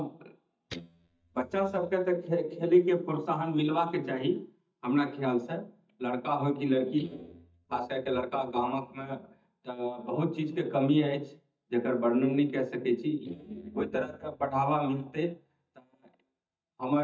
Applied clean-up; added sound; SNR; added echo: neural mask model DeepFilterNet 3.